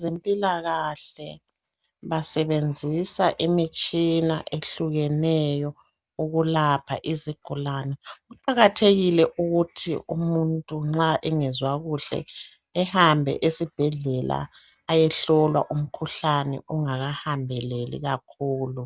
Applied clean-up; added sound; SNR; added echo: none; none; none; none.